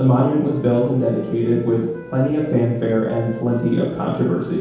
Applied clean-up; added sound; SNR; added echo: none; Wind instrument, woodwind instrument; 19 dB; reverberation time 0.8 s.